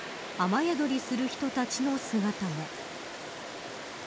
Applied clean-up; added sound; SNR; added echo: none; none; none; none.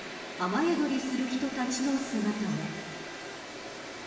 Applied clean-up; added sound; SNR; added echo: none; Bowed string instrument; 18 dB; reverberation time 1.2 s.